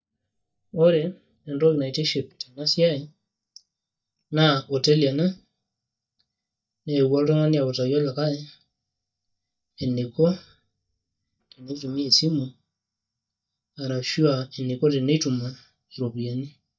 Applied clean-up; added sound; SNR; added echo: neural mask model DeepFilterNet 3.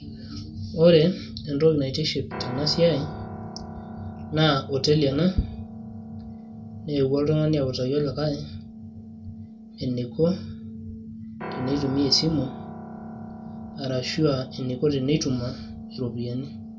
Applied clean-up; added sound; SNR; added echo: none; Piano; 17 dB; reverberation time 0.2 s.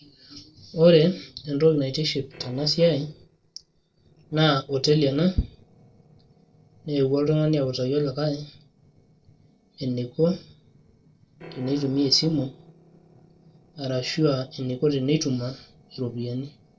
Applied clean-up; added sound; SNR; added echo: neural separator model SepFormer DNS4.